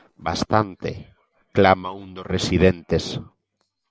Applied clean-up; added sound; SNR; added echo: none; none; none; none.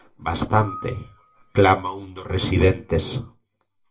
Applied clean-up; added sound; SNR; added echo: none; Screech / Glass; 19 dB; reverberation time 0.2 s.